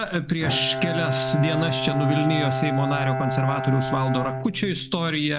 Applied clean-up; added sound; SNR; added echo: none; Bowed string instrument; 3 dB; none.